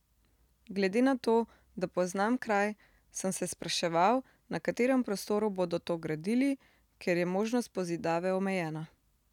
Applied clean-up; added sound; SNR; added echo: none; none; none; none.